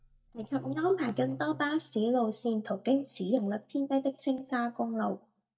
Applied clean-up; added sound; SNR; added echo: neural mask model DeepFilterNet 3.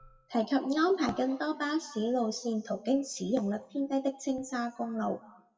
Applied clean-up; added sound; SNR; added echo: classical method WPE with log-MMSE.